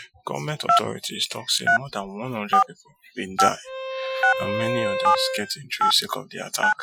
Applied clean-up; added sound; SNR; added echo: classical method Wiener filter.